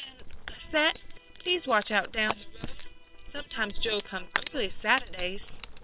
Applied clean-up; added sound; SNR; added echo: neural separator model SepFormer WHAM!.